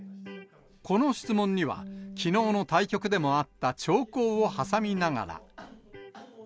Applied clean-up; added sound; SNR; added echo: none; Electric guitar; 17 dB; none.